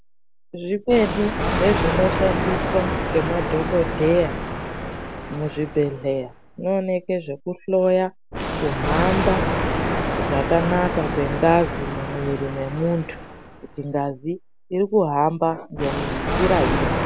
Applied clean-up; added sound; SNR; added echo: none; Thunder; 3 dB; none.